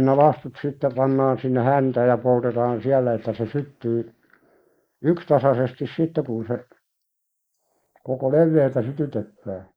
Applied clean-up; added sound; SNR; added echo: neural mask model Resemble Enhance denoiser.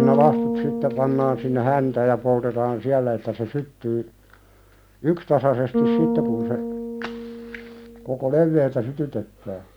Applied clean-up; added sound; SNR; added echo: none; Bass guitar; 5 dB; none.